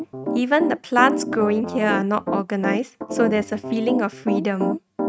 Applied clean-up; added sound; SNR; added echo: neural mask model RNNoise.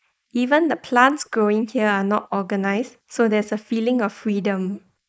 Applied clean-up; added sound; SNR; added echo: neural mask model Resemble Enhance denoiser.